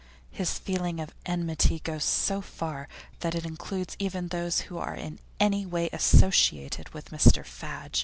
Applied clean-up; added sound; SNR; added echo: none; none; none; none.